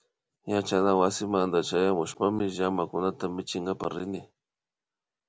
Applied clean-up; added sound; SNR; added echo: none; none; none; none.